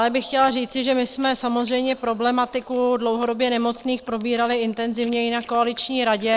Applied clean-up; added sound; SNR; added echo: neural separator model SepFormer DNS4.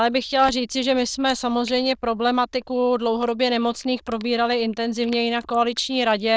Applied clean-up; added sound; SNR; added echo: neural diffusion model UNIVERSE++.